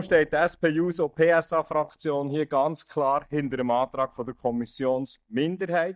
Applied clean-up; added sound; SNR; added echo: neural mask model DeepFilterNet 3.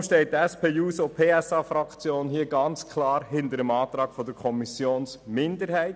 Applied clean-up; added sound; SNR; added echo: none; none; none; none.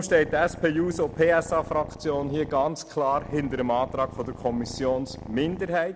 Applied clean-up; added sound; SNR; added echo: none; Purr; 14 dB; none.